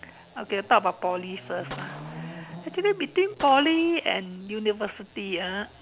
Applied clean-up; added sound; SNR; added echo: none; Chatter / Car passing by / Motorcycle / Traffic noise, roadway noise / Accelerating, revving, vroom + Gunshot, gunfire; 17 dB; none.